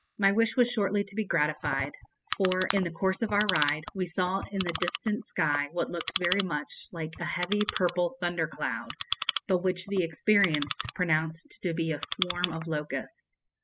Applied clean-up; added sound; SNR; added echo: classical method spectral subtraction.